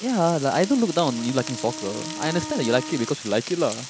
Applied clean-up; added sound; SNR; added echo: none; Frying (food) + Wind instrument, woodwind instrument; 11 dB; none.